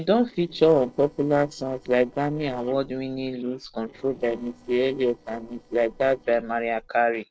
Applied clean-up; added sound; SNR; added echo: neural separator model SepFormer DNS4.